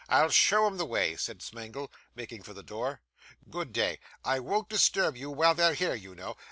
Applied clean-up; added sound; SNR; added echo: none; none; none; none.